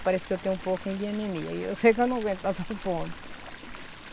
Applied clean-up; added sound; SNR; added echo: none; Chatter / Stream; 12 dB; none.